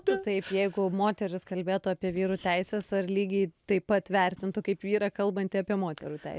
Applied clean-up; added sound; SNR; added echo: none; none; none; none.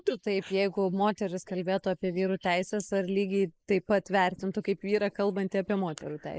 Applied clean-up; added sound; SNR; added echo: neural mask model Resemble Enhance denoiser.